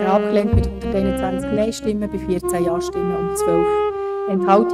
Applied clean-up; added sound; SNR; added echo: neural mask model RNNoise.